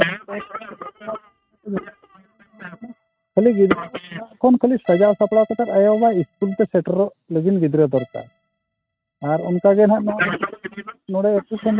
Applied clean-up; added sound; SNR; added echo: neural mask model RNNoise.